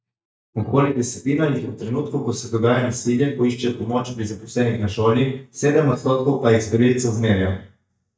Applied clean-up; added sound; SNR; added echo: neural mask model DeepFilterNet 3.